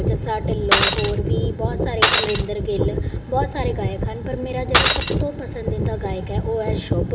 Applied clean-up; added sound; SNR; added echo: none; Shatter; -3 dB; reverberation time 1.7 s.